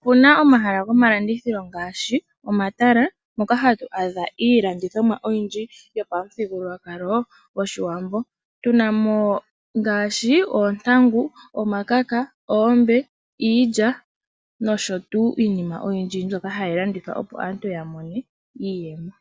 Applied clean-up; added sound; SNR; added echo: none; none; none; none.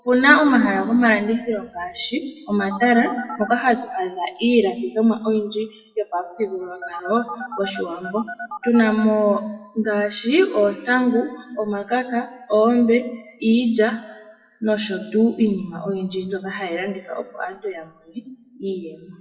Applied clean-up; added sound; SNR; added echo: classical method WPE with log-MMSE.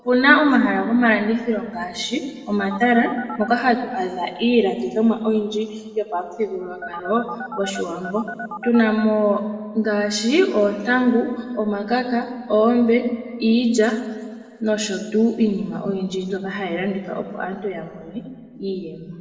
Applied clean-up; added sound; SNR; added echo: none; Telephone; 11 dB; reverberation time 1.4 s.